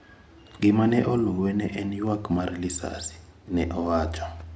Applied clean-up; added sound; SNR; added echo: none; none; none; none.